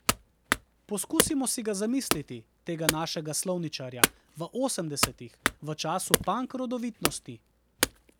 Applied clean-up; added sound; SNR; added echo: none; Wood / Domestic sounds, home sounds; 0 dB; none.